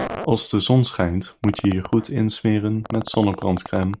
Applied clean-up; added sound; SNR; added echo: none; Fart; 15 dB; none.